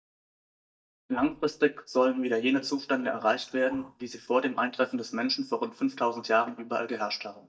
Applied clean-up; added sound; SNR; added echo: neural mask model DeepFilterNet 3.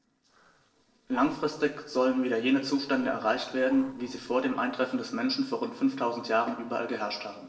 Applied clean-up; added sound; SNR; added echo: neural separator model SepFormer DNS4.